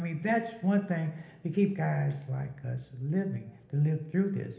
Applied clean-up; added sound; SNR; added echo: none; none; none; reverberation time 1.0 s.